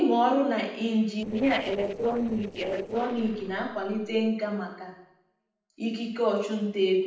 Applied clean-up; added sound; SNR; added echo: neural separator model SepFormer DNS4.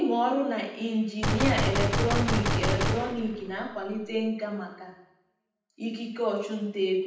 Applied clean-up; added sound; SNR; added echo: none; Gunshot, gunfire; -2 dB; reverberation time 0.8 s.